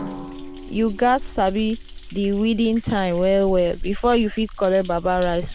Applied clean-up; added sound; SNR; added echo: none; Drum + Thunder; 11 dB; none.